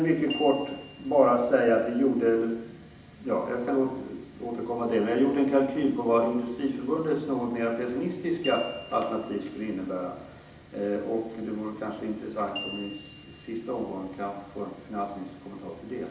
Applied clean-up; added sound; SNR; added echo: none; Glockenspiel; 18 dB; reverberation time 0.8 s.